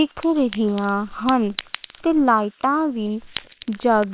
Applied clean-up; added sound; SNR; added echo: neural separator model SepFormer WHAMR!.